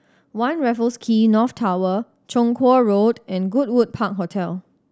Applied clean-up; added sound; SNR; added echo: none; none; none; none.